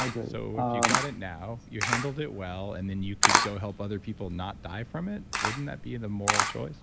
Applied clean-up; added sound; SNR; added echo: none; Camera; -2 dB; none.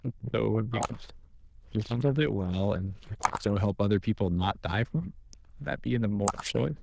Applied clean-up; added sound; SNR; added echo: neural diffusion model UNIVERSE++.